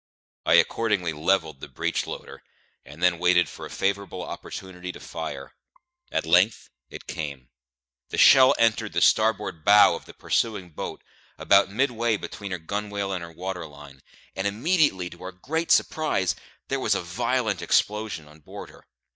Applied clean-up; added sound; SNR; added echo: neural mask model DeepFilterNet 3.